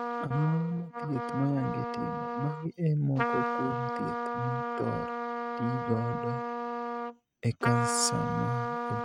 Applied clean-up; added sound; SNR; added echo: neural mask model RNNoise.